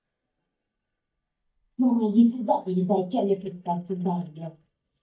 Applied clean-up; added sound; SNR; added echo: neural mask model DeepFilterNet 3.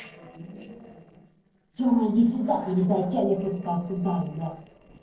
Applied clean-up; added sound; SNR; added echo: neural separator model SepFormer DNS4.